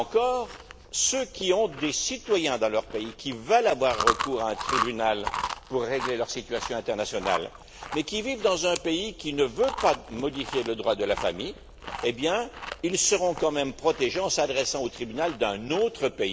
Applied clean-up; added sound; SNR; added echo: none; Chewing, mastication; 9 dB; none.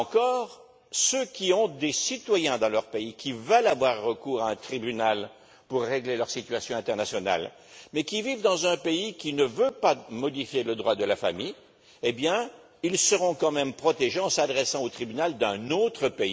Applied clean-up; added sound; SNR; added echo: none; none; none; none.